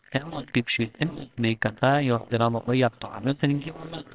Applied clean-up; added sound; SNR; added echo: neural separator model SepFormer WHAMR!.